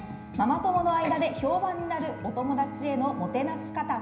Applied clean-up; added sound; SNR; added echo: none; Bowed string instrument; 13 dB; reverberation time 0.9 s.